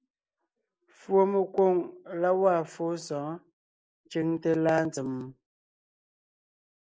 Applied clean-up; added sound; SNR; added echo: neural mask model Resemble Enhance denoiser.